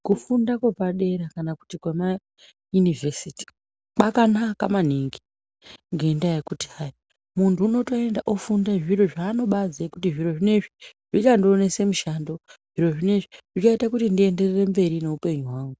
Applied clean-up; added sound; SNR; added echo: none; none; none; none.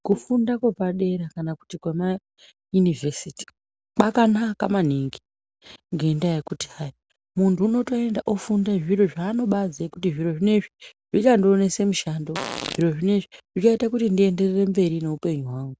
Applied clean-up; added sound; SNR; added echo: none; Fart; 10 dB; none.